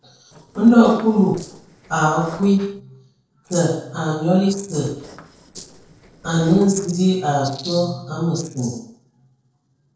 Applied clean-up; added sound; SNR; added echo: neural separator model SepFormer DNS4.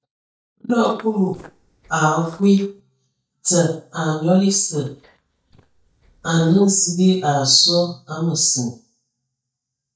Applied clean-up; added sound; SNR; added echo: neural mask model DeepFilterNet 3.